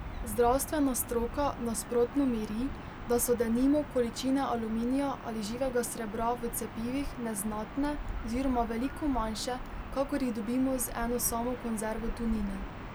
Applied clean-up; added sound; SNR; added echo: none; Gull, seagull / Ocean; 9 dB; none.